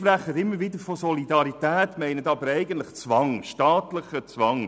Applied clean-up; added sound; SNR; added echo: none; none; none; none.